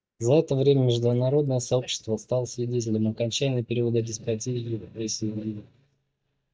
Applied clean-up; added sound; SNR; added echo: neural mask model DeepFilterNet 3.